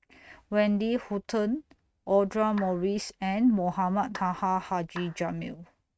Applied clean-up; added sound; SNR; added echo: neural mask model RNNoise.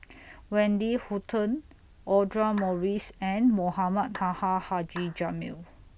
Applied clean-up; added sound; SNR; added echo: none; Clapping; 19 dB; none.